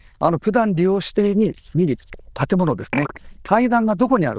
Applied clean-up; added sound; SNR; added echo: neural diffusion model UNIVERSE++.